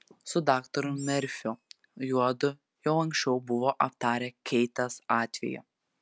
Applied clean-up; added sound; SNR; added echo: none; Animal; 20 dB; none.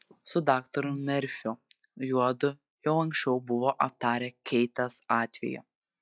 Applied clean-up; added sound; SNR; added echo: classical method log-MMSE.